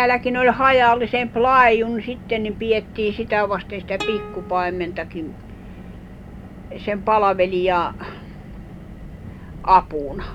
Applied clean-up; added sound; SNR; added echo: none; Plucked string instrument + Car; 14 dB; none.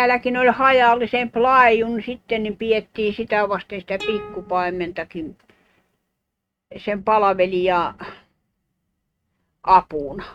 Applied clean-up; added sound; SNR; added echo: neural mask model RNNoise.